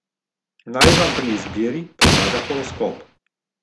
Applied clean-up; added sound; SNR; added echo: none; Explosion; -4 dB; none.